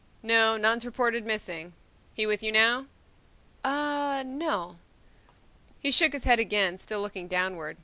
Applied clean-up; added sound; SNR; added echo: none; none; none; none.